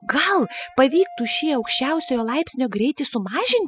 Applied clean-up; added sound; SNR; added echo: classical method spectral subtraction.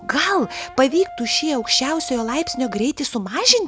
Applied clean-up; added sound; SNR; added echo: none; Brass instrument; 16 dB; none.